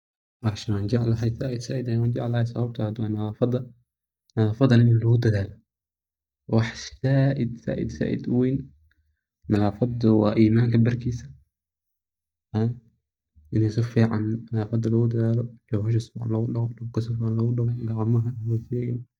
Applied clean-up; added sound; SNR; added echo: neural mask model DeepFilterNet 3.